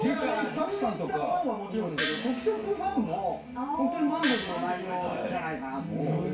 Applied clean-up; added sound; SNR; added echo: none; Gong; 5 dB; reverberation time 0.3 s.